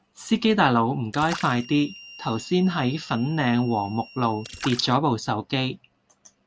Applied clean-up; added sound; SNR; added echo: none; Harmonica + Splash, splatter; 18 dB; none.